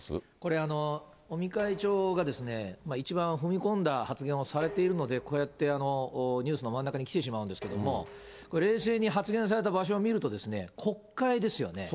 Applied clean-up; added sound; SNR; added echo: none; Dishes, pots, and pans; 19 dB; none.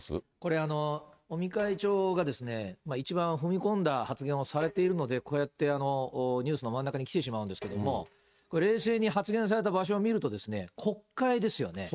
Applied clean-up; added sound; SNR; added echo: neural mask model RNNoise.